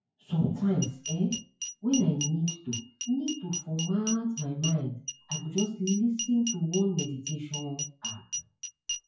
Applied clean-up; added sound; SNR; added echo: classical method WPE with log-MMSE.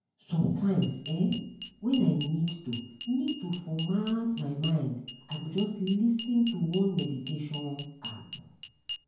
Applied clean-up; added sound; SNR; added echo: none; Glass; 9 dB; reverberation time 0.9 s.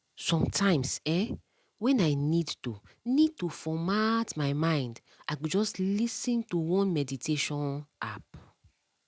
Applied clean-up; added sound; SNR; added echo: none; none; none; none.